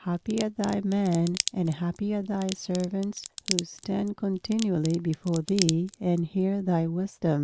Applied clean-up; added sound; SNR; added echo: none; Crack; 10 dB; none.